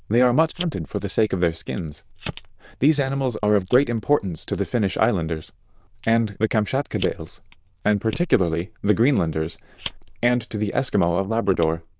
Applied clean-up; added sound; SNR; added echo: neural diffusion model UNIVERSE++.